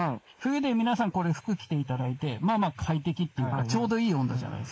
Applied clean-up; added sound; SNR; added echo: neural mask model Resemble Enhance denoiser.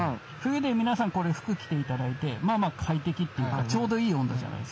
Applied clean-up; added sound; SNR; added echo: none; none; none; none.